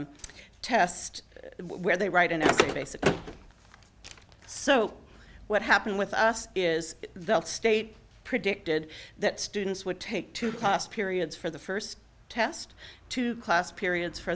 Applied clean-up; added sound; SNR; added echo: none; Car; -2 dB; none.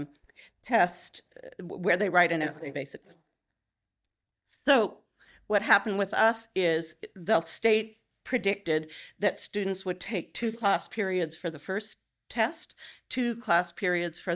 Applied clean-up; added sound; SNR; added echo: neural mask model DeepFilterNet 3.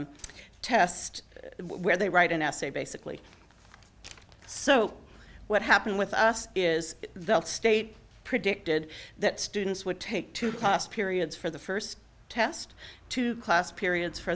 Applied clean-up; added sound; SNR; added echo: none; none; none; none.